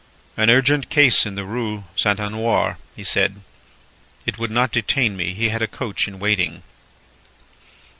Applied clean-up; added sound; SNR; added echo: none; none; none; none.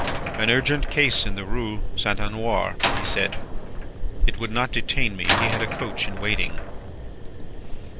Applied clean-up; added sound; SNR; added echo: none; Slam + Fire; -2 dB; none.